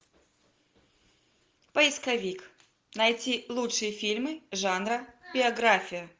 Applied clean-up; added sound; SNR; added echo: none; none; none; none.